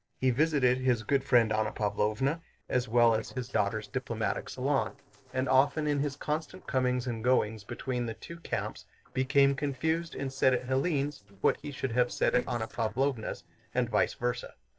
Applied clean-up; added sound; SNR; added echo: neural separator model SepFormer DNS4.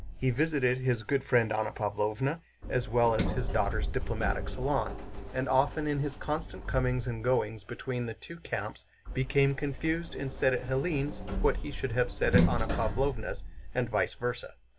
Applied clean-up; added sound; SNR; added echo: none; Sliding door; 4 dB; none.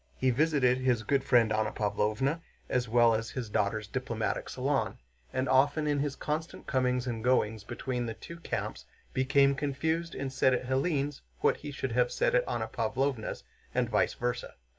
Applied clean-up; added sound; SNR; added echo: none; none; none; none.